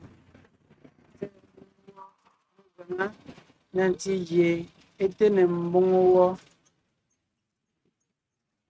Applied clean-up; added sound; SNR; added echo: neural mask model RNNoise.